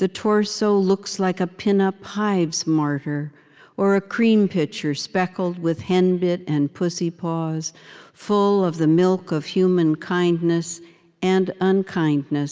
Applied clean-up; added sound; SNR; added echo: none; none; none; none.